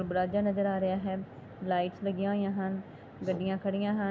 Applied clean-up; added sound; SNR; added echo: none; none; none; none.